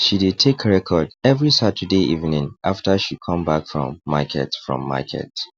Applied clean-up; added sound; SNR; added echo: none; none; none; none.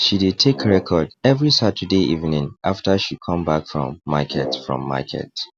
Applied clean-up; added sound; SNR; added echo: none; Brass instrument; 13 dB; none.